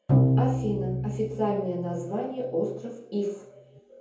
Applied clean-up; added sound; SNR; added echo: none; Bowed string instrument; -3 dB; reverberation time 0.7 s.